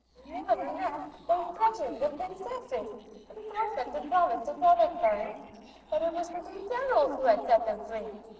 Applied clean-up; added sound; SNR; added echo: neural separator model SepFormer DNS4.